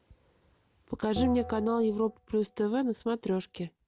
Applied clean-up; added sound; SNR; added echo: none; Bell; 12 dB; none.